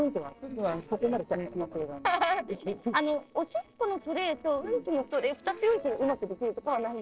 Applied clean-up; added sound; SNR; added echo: neural separator model SepFormer DNS4.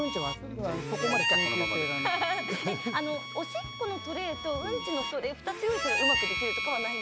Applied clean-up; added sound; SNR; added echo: none; Harmonica; 0 dB; none.